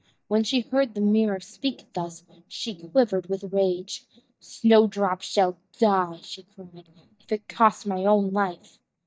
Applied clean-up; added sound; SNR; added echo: neural mask model DeepFilterNet 3.